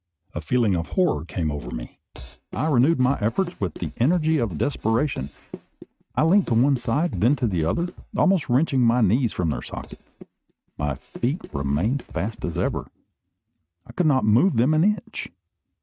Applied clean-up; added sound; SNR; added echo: neural mask model RNNoise.